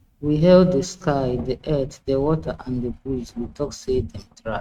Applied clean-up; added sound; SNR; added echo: neural mask model RNNoise.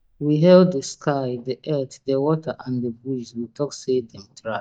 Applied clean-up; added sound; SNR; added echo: neural mask model DeepFilterNet 3.